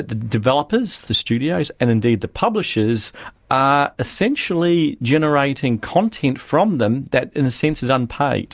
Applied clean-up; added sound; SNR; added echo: none; none; none; none.